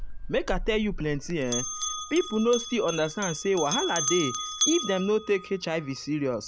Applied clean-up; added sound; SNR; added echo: none; Bell; 6 dB; none.